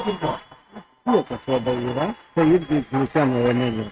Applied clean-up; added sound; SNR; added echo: neural mask model RNNoise.